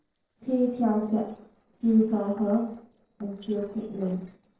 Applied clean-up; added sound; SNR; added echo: neural separator model SepFormer DNS4.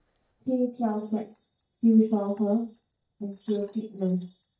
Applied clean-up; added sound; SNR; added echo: neural mask model DeepFilterNet 3.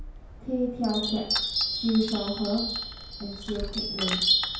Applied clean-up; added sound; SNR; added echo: none; Chime; 0 dB; reverberation time 0.5 s.